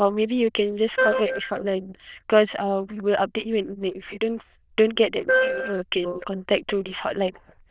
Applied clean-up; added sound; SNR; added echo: neural diffusion model UNIVERSE++.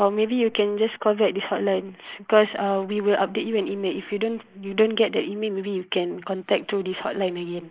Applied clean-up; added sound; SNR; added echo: neural mask model Resemble Enhance denoiser.